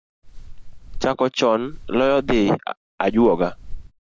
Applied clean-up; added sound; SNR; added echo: none; Wind; 10 dB; none.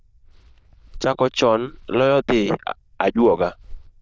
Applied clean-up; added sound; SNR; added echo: neural diffusion model UNIVERSE++.